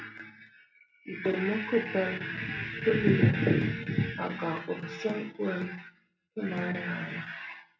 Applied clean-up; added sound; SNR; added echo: none; none; none; reverberation time 0.3 s.